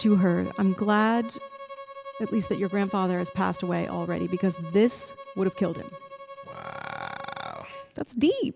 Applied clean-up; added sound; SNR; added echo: none; Bowed string instrument; 15 dB; none.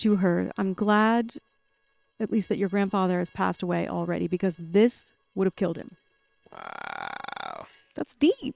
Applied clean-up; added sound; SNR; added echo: neural separator model SepFormer WHAM!.